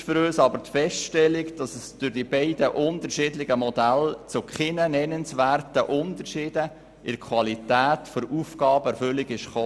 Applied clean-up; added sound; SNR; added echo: none; none; none; none.